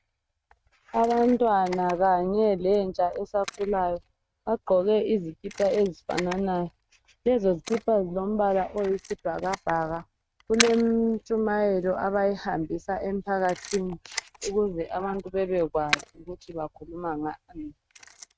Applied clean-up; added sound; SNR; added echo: neural mask model RNNoise.